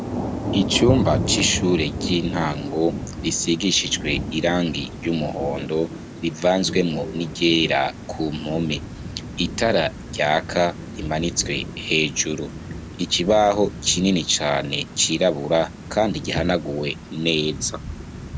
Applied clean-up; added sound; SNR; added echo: none; Thunder / Rain; 8 dB; none.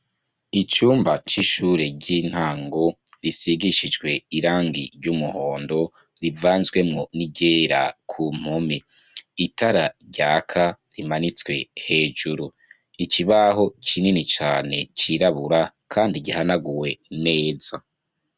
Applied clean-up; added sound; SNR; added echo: none; none; none; none.